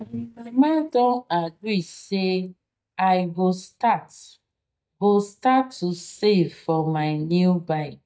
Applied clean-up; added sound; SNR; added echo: neural mask model DeepFilterNet 3.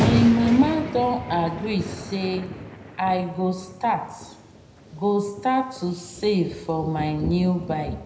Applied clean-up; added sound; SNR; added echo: none; Thunder; 7 dB; reverberation time 0.7 s.